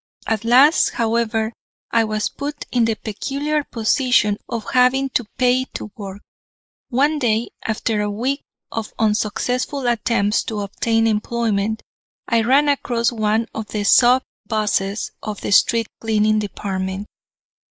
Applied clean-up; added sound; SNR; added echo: neural mask model Resemble Enhance denoiser.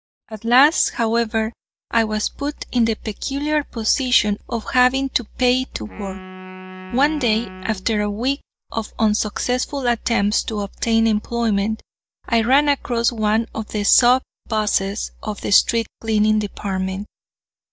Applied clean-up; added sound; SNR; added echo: neural mask model DeepFilterNet 3.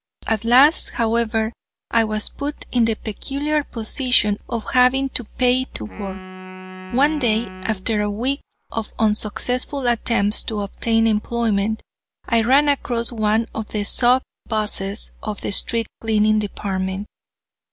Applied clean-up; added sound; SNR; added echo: none; Wind instrument, woodwind instrument; 15 dB; none.